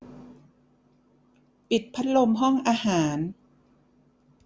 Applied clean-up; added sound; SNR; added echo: none; none; none; none.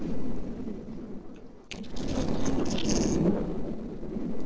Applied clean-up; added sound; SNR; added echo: neural separator model SepFormer DNS4.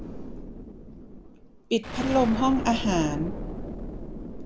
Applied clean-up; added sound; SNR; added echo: none; Explosion; 6 dB; none.